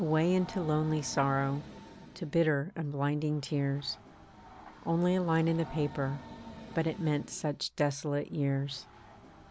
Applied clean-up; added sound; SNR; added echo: none; Train; 17 dB; none.